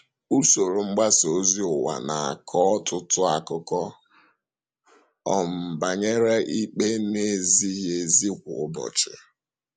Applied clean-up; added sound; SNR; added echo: none; none; none; none.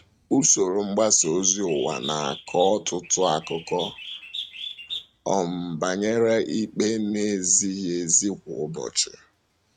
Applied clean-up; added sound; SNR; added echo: neural mask model RNNoise.